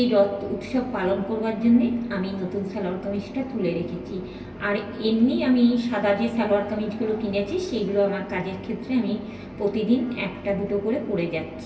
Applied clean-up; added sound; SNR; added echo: none; none; none; reverberation time 0.1 s.